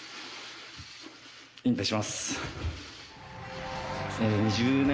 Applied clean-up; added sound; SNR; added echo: none; none; none; none.